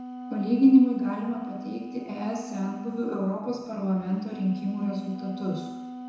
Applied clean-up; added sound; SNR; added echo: none; Wind instrument, woodwind instrument; 12 dB; reverberation time 1.0 s.